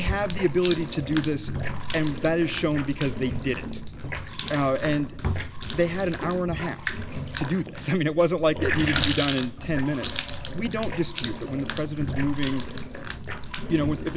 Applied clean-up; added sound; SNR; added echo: none; Water tap, faucet; 4 dB; none.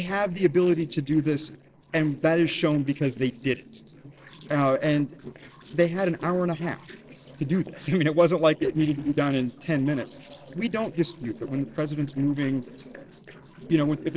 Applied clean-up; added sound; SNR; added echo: neural separator model SepFormer DNS4.